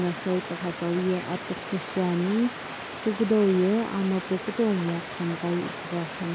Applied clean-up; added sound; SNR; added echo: none; Stream; 9 dB; none.